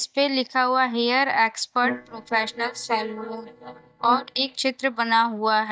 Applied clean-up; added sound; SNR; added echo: neural mask model DeepFilterNet 3.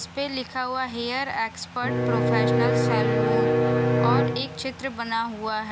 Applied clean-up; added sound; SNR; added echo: none; Bowed string instrument; -5 dB; none.